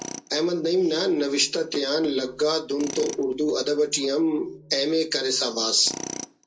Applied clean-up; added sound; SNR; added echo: none; Tools; 17 dB; reverberation time 0.2 s.